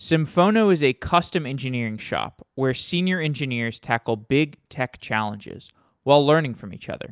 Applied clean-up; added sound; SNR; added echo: none; none; none; none.